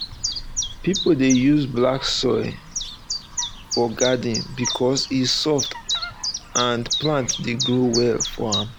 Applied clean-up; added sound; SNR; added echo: none; Chirp, tweet; 6 dB; none.